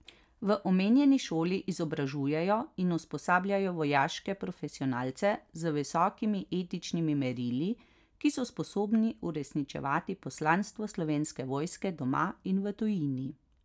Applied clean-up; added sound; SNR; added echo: none; none; none; none.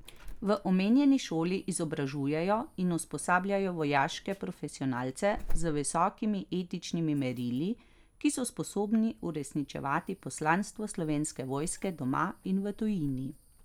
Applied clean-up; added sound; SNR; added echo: none; Alarm / Insect; 11 dB; none.